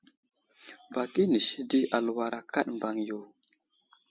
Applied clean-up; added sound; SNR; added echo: none; none; none; none.